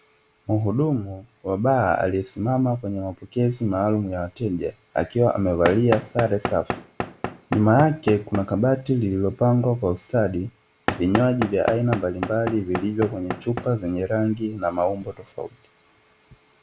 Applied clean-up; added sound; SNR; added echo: none; Knock / Wood; 8 dB; none.